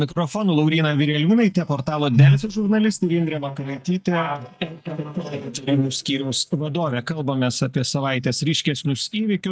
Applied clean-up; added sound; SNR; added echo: neural mask model DeepFilterNet 3.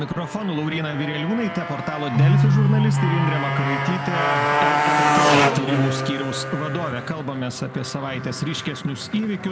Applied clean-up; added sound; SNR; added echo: none; Motorcycle + Keyboard (musical); -4 dB; none.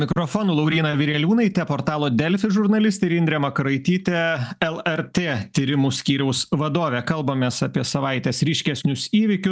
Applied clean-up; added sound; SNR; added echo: none; none; none; none.